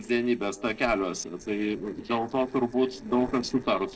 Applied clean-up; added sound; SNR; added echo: neural separator model SepFormer DNS4.